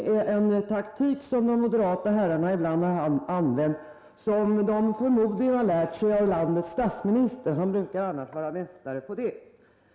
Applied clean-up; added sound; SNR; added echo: none; none; none; none.